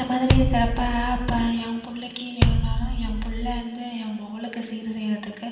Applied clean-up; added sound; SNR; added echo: none; Bass drum; -2 dB; reverberation time 1.1 s.